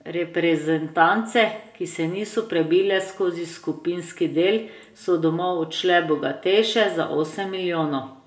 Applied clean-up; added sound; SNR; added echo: none; none; none; reverberation time 0.3 s.